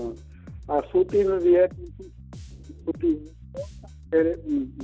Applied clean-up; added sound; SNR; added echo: none; Bass guitar; 17 dB; none.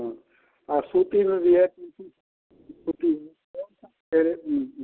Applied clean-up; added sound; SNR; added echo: none; none; none; none.